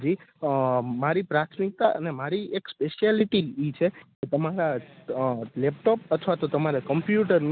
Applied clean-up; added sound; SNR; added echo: none; none; none; none.